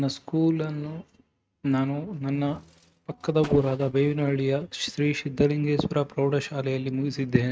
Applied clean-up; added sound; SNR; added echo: neural mask model RNNoise.